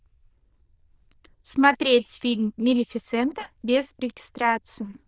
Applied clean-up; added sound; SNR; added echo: neural diffusion model UNIVERSE++.